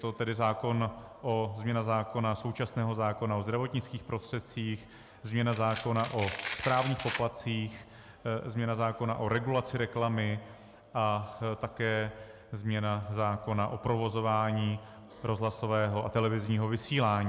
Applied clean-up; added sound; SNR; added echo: none; Domestic sounds, home sounds; 7 dB; none.